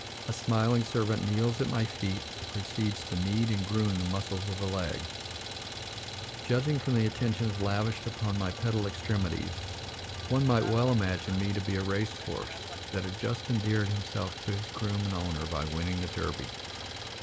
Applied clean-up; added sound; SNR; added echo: none; Idling; 8 dB; none.